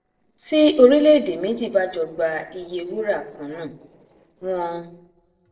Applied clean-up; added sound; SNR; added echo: neural separator model SepFormer DNS4.